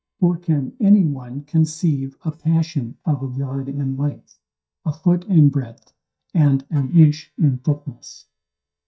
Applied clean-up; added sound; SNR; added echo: neural mask model DeepFilterNet 3.